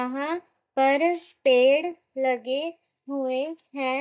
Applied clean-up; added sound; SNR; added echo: neural mask model DeepFilterNet 3.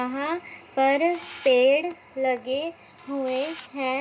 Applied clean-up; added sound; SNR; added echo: none; Camera; 18 dB; reverberation time 0.2 s.